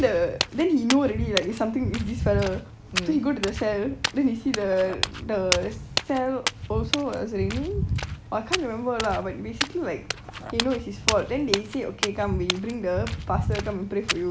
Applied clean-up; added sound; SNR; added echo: none; Walk, footsteps; 4 dB; none.